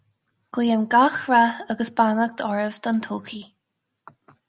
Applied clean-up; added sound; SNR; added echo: none; none; none; none.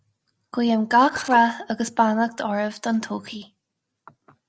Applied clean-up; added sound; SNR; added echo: neural separator model SepFormer DNS4.